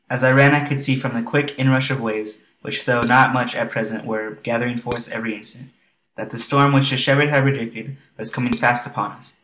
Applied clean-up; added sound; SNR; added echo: none; Dishes, pots, and pans; 16 dB; none.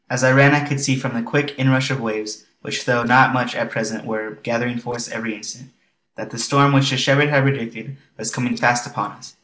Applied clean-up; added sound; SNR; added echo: neural separator model SepFormer DNS4.